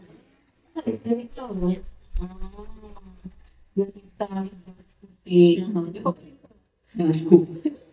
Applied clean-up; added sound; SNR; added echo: neural mask model DeepFilterNet 3.